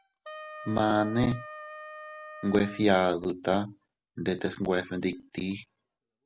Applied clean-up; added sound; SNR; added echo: none; Wind instrument, woodwind instrument; 17 dB; none.